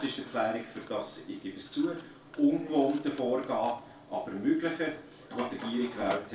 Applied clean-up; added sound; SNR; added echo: none; Mechanisms; 17 dB; reverberation time 0.3 s.